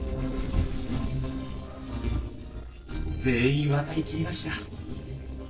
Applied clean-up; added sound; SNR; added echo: neural separator model SepFormer DNS4.